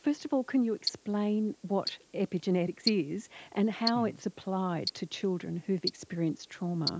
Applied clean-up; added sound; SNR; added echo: none; Tick-tock; 11 dB; none.